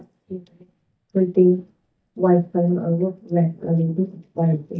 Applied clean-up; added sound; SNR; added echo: neural mask model DeepFilterNet 3.